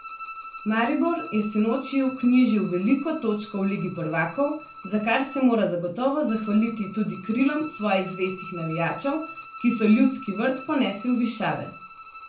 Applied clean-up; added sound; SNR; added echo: none; Bowed string instrument; 16 dB; reverberation time 0.3 s.